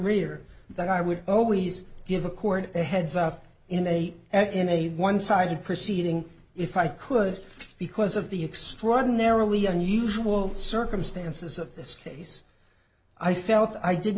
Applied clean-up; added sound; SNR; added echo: none; none; none; none.